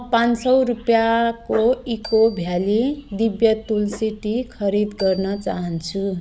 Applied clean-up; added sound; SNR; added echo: none; Dog + Marimba, xylophone; 19 dB; none.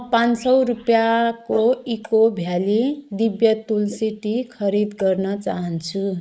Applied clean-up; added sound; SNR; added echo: neural mask model Resemble Enhance denoiser.